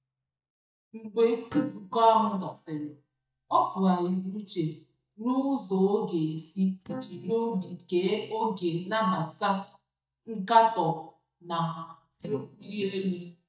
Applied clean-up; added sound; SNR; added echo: neural mask model DeepFilterNet 3.